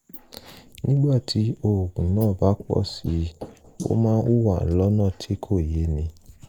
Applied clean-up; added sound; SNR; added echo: neural mask model Resemble Enhance denoiser.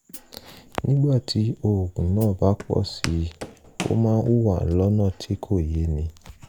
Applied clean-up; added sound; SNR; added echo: none; Hi-hat + Walk, footsteps; 18 dB; none.